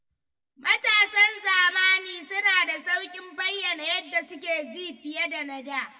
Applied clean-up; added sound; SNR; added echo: none; none; none; reverberation time 1.0 s.